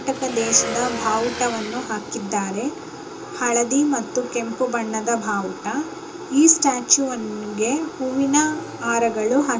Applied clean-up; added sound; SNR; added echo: none; Motorcycle / Engine; 15 dB; reverberation time 0.2 s.